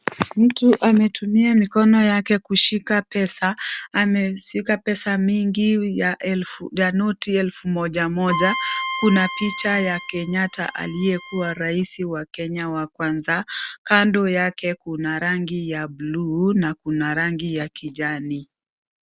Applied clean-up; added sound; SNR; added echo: none; Bowed string instrument; 9 dB; none.